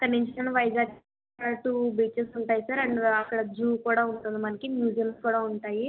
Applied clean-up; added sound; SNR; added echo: none; none; none; none.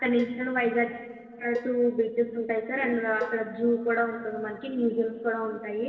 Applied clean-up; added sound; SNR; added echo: neural separator model SepFormer DNS4.